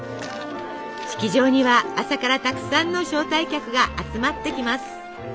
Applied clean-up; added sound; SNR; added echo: none; none; none; none.